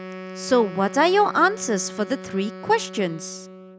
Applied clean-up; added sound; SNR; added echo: none; Wind instrument, woodwind instrument; 14 dB; none.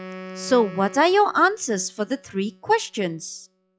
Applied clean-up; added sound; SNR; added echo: classical method log-MMSE.